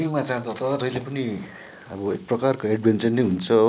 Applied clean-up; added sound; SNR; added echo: neural mask model Resemble Enhance denoiser.